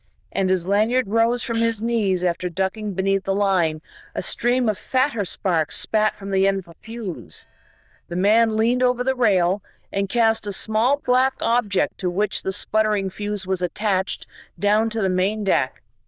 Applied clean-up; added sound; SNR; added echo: neural diffusion model UNIVERSE++.